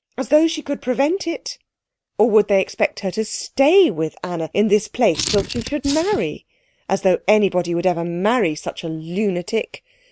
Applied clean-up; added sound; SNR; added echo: neural mask model RNNoise.